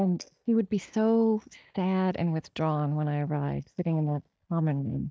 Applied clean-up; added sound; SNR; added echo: neural mask model DeepFilterNet 3.